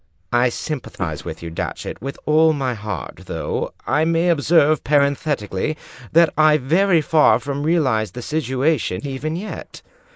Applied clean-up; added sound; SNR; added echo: neural mask model Resemble Enhance denoiser.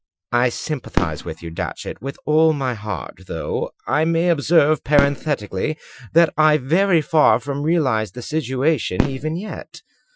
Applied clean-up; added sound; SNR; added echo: classical method Wiener filter.